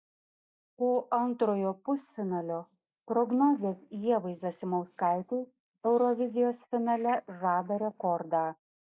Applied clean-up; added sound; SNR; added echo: neural mask model Resemble Enhance denoiser.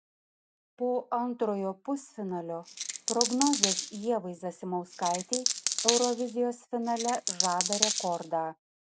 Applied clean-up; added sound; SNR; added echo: none; Coin (dropping); 0 dB; none.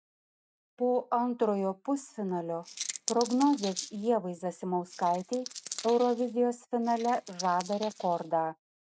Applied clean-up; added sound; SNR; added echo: neural mask model RNNoise.